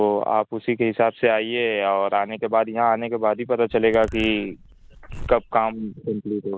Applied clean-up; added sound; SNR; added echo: none; Zipper (clothing); 15 dB; none.